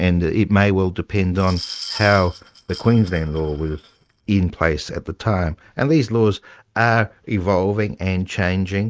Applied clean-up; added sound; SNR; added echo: neural mask model RNNoise.